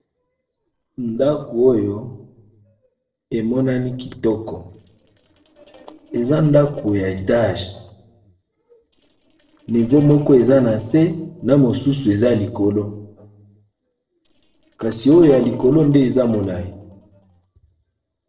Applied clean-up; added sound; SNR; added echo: neural separator model SepFormer DNS4.